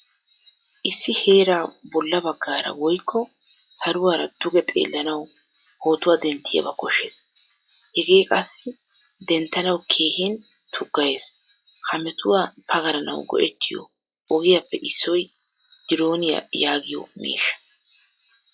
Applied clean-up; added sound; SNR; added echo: classical method log-MMSE.